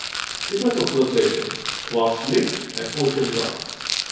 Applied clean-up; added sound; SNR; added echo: none; Rattle; 6 dB; reverberation time 1.1 s.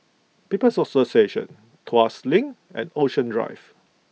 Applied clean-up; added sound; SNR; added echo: none; none; none; none.